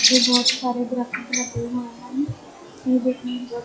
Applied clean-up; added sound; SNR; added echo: classical method log-MMSE.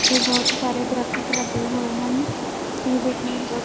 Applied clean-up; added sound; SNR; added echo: none; Bird; -1 dB; none.